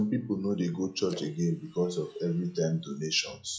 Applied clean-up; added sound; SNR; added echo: classical method log-MMSE.